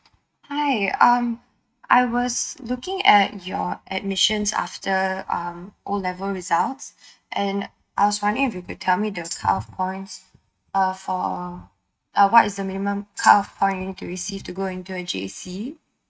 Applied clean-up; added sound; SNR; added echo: neural mask model RNNoise.